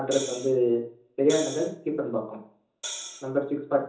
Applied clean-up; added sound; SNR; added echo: none; Hi-hat; 11 dB; reverberation time 0.7 s.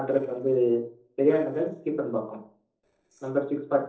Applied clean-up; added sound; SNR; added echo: neural separator model SepFormer DNS4.